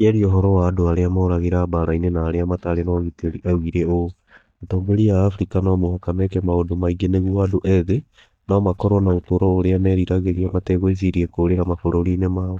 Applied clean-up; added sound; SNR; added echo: neural mask model DeepFilterNet 3.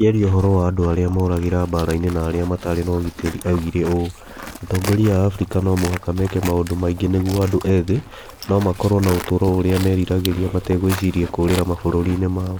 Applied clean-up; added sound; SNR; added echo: none; Livestock, farm animals, working animals; 15 dB; none.